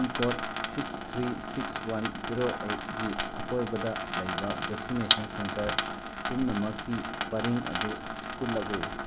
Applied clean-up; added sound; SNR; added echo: none; Sink (filling or washing) / Water tap, faucet; -1 dB; none.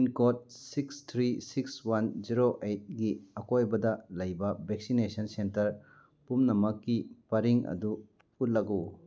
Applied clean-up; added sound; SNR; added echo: none; none; none; none.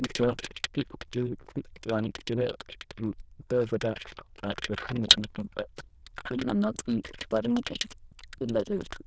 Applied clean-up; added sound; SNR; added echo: neural diffusion model UNIVERSE++.